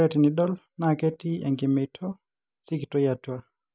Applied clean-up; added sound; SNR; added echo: none; none; none; none.